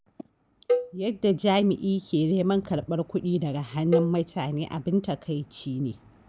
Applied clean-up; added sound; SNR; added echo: none; Cowbell; 6 dB; none.